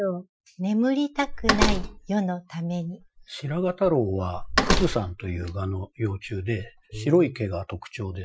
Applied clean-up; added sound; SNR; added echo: classical method Wiener filter.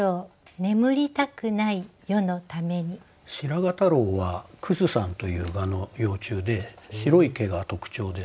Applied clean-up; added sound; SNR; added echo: none; none; none; none.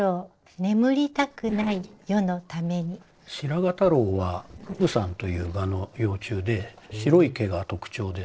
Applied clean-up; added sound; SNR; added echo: neural separator model SepFormer DNS4.